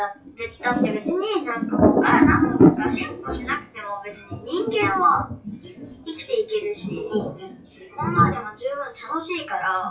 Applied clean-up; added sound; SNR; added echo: classical method WPE with log-MMSE.